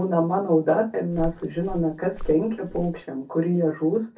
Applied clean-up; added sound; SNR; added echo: none; Walk, footsteps; 11 dB; reverberation time 0.3 s.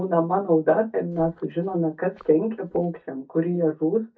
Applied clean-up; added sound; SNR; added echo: neural mask model DeepFilterNet 3.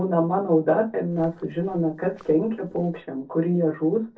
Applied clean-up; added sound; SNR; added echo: neural separator model SepFormer DNS4.